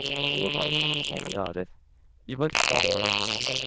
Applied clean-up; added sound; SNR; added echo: neural diffusion model UNIVERSE++.